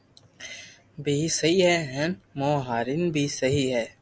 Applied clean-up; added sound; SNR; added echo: none; none; none; none.